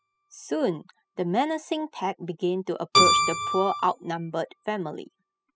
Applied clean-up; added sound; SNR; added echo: classical method spectral subtraction.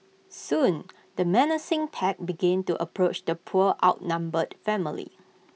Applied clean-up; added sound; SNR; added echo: none; none; none; none.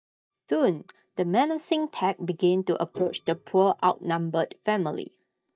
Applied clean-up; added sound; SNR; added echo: neural mask model DeepFilterNet 3.